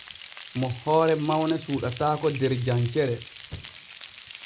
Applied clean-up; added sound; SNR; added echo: none; Frying (food); 13 dB; none.